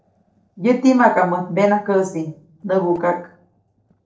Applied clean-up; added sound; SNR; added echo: neural separator model SepFormer DNS4.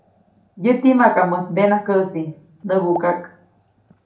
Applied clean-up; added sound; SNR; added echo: none; Explosion; 19 dB; reverberation time 0.4 s.